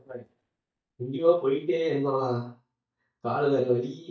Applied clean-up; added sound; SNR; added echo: neural mask model DeepFilterNet 3.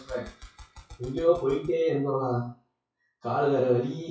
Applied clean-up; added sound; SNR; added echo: classical method WPE with log-MMSE.